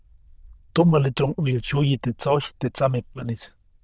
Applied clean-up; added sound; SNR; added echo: neural diffusion model UNIVERSE++.